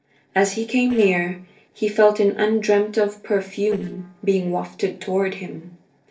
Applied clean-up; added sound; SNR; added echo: neural separator model SepFormer DNS4.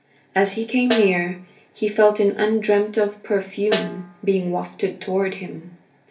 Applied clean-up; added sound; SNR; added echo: none; Snare drum; 11 dB; reverberation time 0.3 s.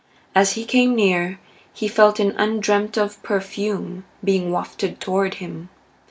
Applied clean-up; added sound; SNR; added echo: none; none; none; none.